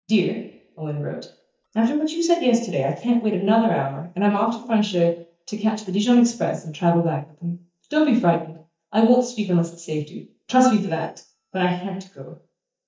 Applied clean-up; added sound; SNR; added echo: neural mask model DeepFilterNet 3.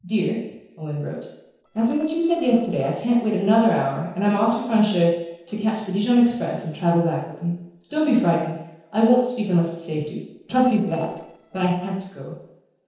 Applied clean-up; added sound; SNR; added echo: neural separator model SepFormer DNS4.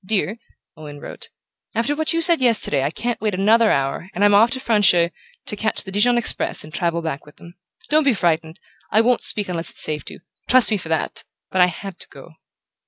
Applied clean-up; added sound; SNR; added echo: none; none; none; none.